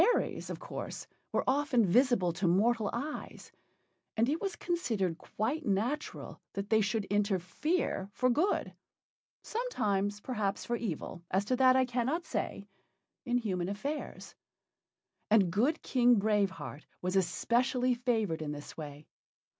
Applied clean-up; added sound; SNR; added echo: none; none; none; none.